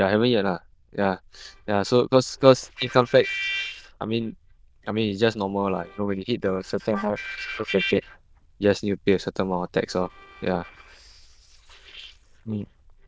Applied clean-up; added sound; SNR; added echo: neural diffusion model UNIVERSE++.